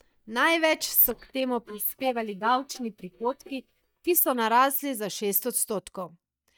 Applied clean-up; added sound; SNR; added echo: neural mask model DeepFilterNet 3.